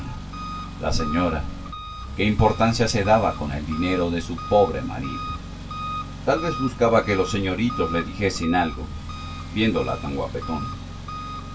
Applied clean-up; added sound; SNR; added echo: none; Engine; 9 dB; reverberation time 0.2 s.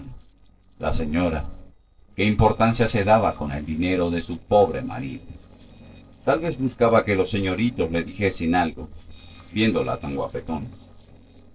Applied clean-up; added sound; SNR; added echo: neural separator model SepFormer DNS4.